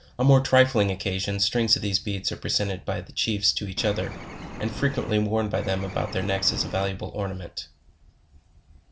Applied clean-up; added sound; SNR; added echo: none; Bird; 11 dB; none.